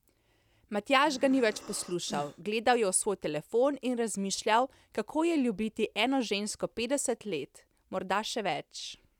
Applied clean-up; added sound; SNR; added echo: none; Breathing; 15 dB; none.